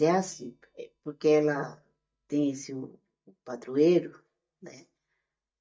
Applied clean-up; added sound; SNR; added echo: neural mask model DeepFilterNet 3.